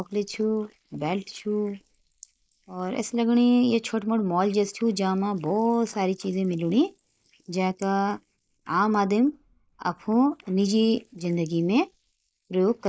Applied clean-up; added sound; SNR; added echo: neural mask model Resemble Enhance denoiser.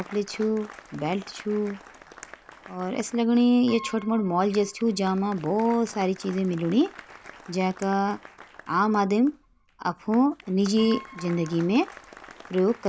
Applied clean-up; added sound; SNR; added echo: none; Applause + Piano; 20 dB; none.